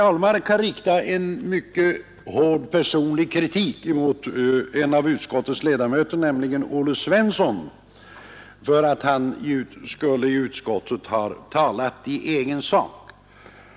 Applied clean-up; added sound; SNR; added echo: none; none; none; none.